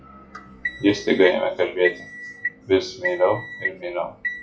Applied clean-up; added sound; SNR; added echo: classical method WPE with log-MMSE.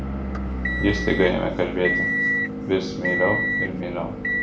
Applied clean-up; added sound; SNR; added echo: none; Motor vehicle (road) / Engine; -1 dB; reverberation time 0.5 s.